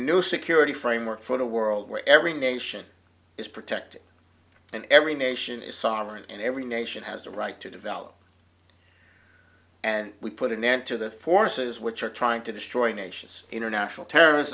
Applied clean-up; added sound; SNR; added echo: none; none; none; none.